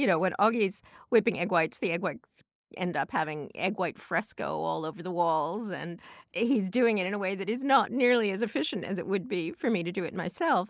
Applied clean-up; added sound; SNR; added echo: neural mask model Resemble Enhance denoiser.